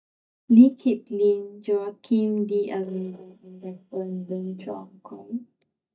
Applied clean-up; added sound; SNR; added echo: neural mask model DeepFilterNet 3.